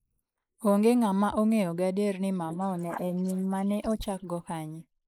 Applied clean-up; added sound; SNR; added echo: neural mask model Resemble Enhance denoiser.